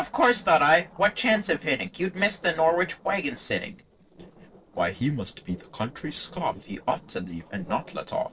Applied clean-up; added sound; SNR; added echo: neural separator model SepFormer DNS4.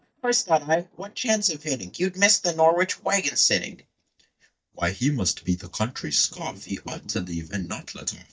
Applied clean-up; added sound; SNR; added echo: neural mask model DeepFilterNet 3.